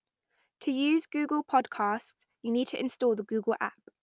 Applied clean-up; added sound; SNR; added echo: none; none; none; none.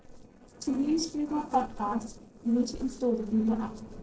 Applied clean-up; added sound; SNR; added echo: neural separator model SepFormer DNS4.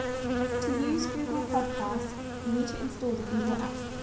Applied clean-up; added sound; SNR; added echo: none; Insect; 0 dB; reverberation time 0.5 s.